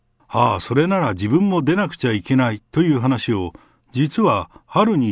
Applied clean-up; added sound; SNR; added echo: none; none; none; none.